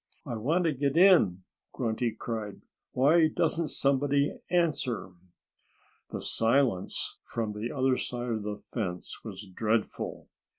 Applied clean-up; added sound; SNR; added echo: none; none; none; none.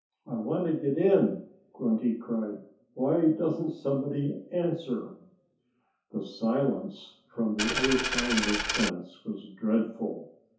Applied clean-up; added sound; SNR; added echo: none; Coin (dropping); 0 dB; reverberation time 0.5 s.